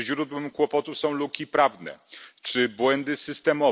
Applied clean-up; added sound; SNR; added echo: none; none; none; none.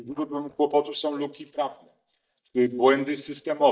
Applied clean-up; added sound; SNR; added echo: neural mask model DeepFilterNet 3.